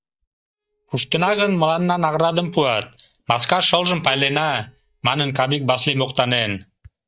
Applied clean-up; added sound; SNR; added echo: neural mask model DeepFilterNet 3.